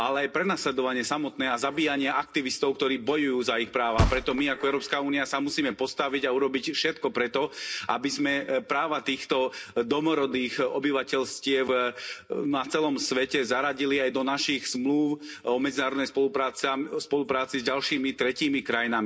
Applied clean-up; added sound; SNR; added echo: none; Thump, thud; 5 dB; reverberation time 0.3 s.